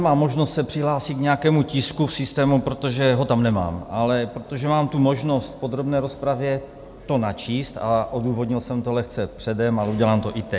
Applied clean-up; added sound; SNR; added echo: none; none; none; none.